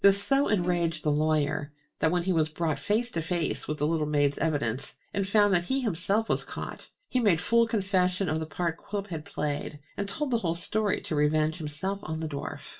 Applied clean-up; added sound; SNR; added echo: none; Bowed string instrument; 18 dB; reverberation time 0.2 s.